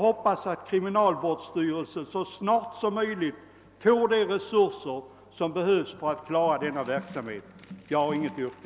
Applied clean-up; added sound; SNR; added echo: none; none; none; none.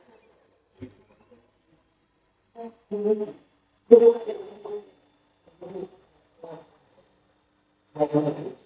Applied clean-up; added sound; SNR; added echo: neural mask model DeepFilterNet 3.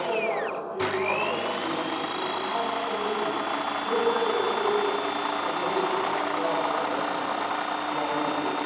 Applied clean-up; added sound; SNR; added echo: none; Domestic sounds, home sounds; -1 dB; reverberation time 2.2 s.